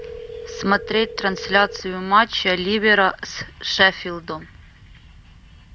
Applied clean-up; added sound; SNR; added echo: none; Telephone; 17 dB; none.